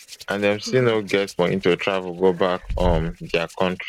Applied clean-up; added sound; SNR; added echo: neural mask model RNNoise.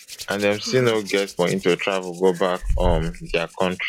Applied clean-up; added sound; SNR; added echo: classical method log-MMSE.